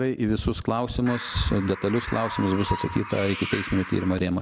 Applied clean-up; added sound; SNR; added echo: none; Bird; 9 dB; none.